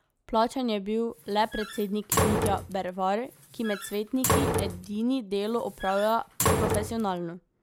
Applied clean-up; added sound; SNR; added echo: none; Slam; 1 dB; none.